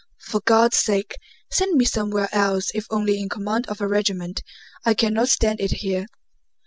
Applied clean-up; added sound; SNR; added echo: none; none; none; none.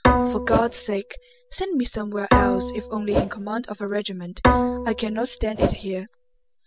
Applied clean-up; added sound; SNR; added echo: none; Whoosh, swoosh, swish + Bowed string instrument; -3 dB; none.